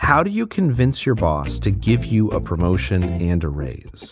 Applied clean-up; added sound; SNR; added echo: none; none; none; none.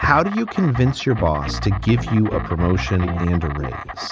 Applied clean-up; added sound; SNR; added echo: none; Insect; 14 dB; none.